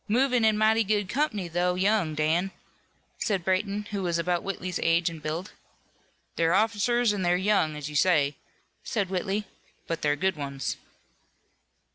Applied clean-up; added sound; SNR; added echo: none; none; none; none.